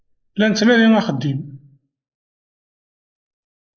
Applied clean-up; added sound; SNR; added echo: neural mask model Resemble Enhance denoiser.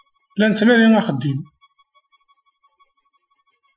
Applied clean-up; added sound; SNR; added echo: classical method Wiener filter.